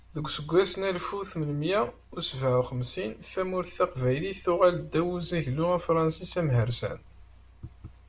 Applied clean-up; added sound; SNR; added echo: none; none; none; none.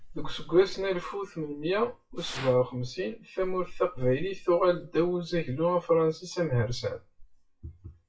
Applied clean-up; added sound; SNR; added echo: classical method WPE with log-MMSE.